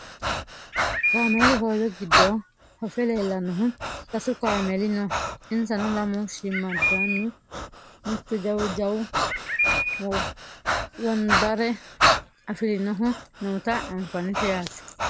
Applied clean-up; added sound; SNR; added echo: none; Bird + Breathing; 0 dB; none.